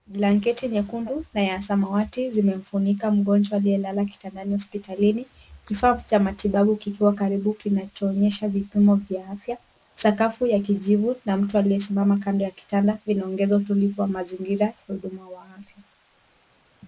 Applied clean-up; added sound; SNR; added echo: neural mask model Resemble Enhance denoiser.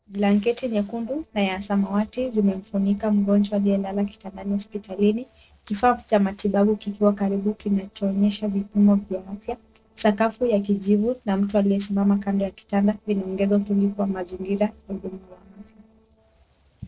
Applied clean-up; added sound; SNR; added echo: neural separator model SepFormer DNS4.